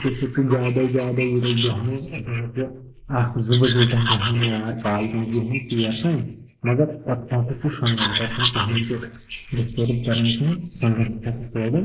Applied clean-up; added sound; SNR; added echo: neural mask model Resemble Enhance denoiser.